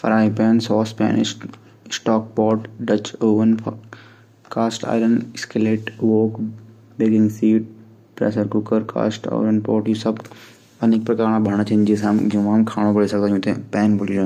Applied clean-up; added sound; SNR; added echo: none; none; none; none.